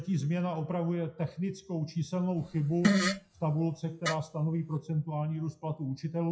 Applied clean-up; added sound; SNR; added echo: classical method WPE with log-MMSE.